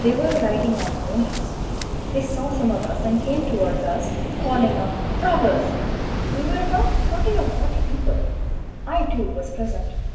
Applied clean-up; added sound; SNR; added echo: none; Waves, surf; -1 dB; reverberation time 1.0 s.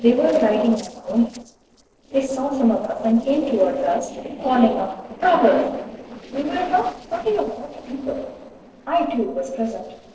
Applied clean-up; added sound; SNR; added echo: neural separator model SepFormer DNS4.